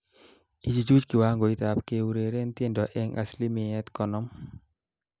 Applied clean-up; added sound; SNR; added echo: none; none; none; none.